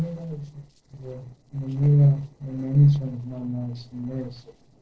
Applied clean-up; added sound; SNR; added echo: neural separator model SepFormer DNS4.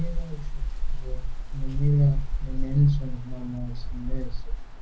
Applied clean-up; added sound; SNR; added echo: none; Rain; -1 dB; reverberation time 0.4 s.